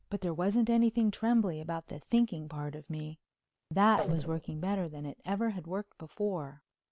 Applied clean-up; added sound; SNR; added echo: neural mask model Resemble Enhance denoiser.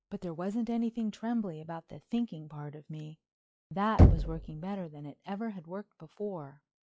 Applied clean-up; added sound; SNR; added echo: classical method log-MMSE.